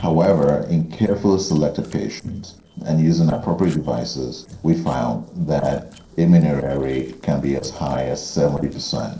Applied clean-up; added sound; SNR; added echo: neural separator model SepFormer DNS4.